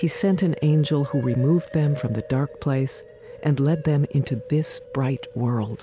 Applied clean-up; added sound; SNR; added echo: none; none; none; none.